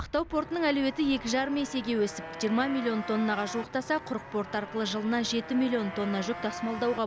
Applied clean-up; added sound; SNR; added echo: none; Motorcycle; 12 dB; none.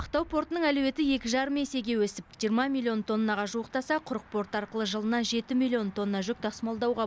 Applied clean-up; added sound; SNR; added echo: none; none; none; none.